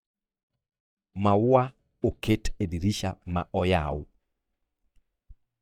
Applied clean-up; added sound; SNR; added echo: neural mask model DeepFilterNet 3.